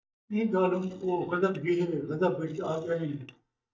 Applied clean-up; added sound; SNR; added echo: neural mask model DeepFilterNet 3.